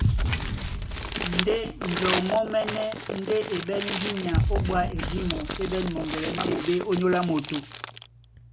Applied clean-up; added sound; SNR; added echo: none; Boom + Crumpling, crinkling; 2 dB; none.